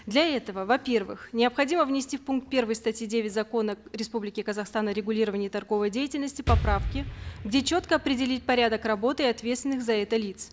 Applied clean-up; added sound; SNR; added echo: none; Explosion; 10 dB; none.